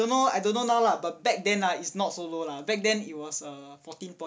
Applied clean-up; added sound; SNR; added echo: none; none; none; none.